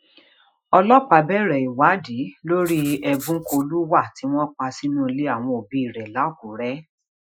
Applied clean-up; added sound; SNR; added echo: classical method Wiener filter.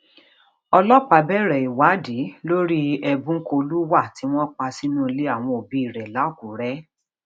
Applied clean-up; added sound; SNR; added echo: none; none; none; none.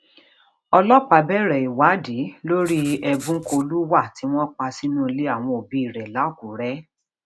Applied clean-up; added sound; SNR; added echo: none; Writing; 17 dB; none.